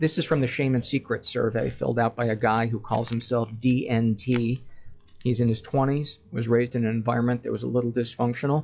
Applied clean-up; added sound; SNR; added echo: classical method log-MMSE.